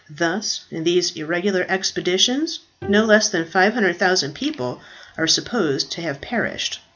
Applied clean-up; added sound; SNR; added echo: none; Bowed string instrument; 16 dB; none.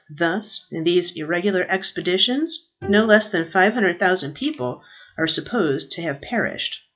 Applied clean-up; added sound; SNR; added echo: classical method log-MMSE.